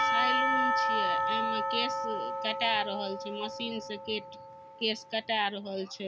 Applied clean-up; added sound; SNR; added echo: none; Church bell / Percussion; -3 dB; none.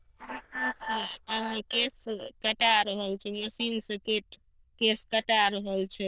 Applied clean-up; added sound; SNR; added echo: neural diffusion model UNIVERSE++.